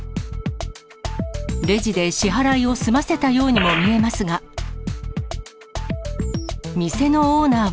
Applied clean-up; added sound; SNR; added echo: none; none; none; none.